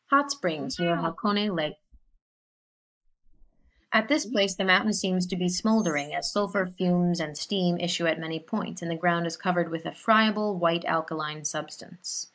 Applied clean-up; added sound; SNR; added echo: neural mask model Resemble Enhance denoiser.